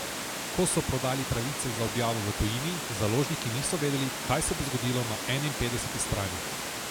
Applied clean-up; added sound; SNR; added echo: none; Water; 4 dB; none.